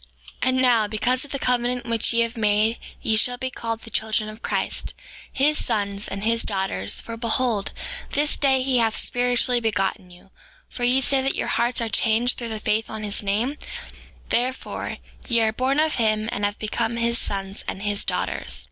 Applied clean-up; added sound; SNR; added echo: none; none; none; none.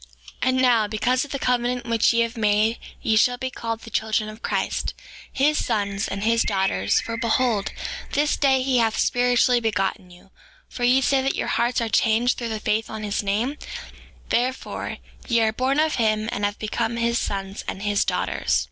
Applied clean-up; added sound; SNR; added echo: none; Bird; 10 dB; none.